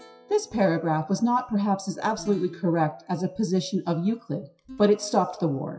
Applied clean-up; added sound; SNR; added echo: classical method WPE with log-MMSE.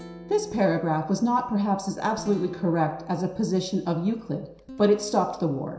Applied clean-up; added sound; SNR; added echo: none; Guitar; 19 dB; reverberation time 0.7 s.